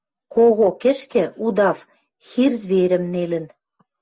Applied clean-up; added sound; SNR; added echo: none; none; none; none.